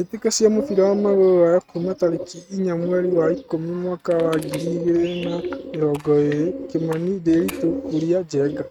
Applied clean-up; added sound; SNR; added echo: neural mask model RNNoise.